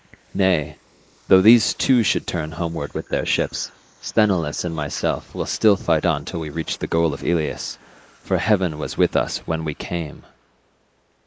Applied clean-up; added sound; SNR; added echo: neural mask model Resemble Enhance denoiser.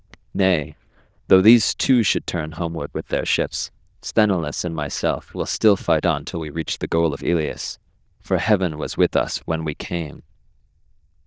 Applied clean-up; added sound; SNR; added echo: neural diffusion model UNIVERSE++.